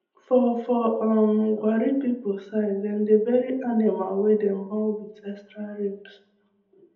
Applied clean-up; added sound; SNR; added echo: none; none; none; reverberation time 0.8 s.